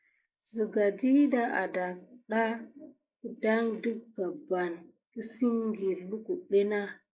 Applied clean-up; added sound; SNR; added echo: neural mask model Resemble Enhance denoiser.